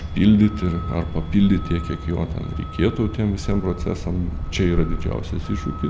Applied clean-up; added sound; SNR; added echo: none; Truck; 6 dB; none.